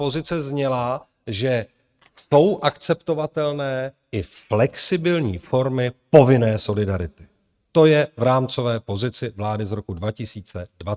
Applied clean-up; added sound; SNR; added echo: neural mask model RNNoise.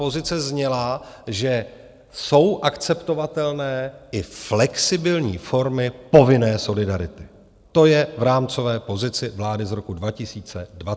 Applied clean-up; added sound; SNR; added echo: none; none; none; none.